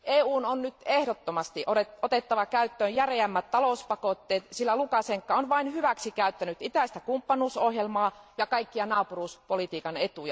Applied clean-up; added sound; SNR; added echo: none; none; none; none.